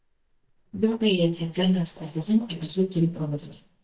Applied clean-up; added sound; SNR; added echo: neural mask model DeepFilterNet 3.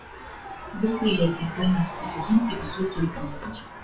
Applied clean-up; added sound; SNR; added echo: classical method WPE with log-MMSE.